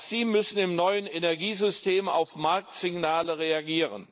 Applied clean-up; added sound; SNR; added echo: neural mask model Resemble Enhance denoiser.